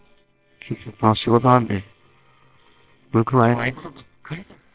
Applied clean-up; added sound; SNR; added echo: neural separator model SepFormer WHAMR!.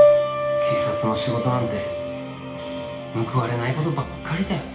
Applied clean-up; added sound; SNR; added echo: none; Piano; -3 dB; reverberation time 0.8 s.